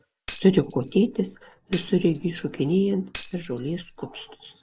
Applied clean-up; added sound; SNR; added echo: none; Tambourine; 1 dB; none.